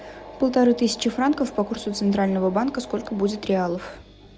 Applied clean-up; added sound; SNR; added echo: none; none; none; none.